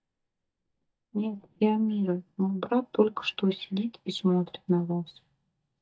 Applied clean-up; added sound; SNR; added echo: neural mask model DeepFilterNet 3.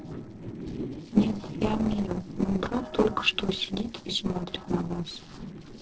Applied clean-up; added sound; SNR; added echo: neural separator model SepFormer DNS4.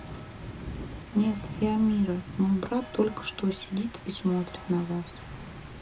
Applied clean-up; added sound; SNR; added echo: none; Rain; 12 dB; reverberation time 0.2 s.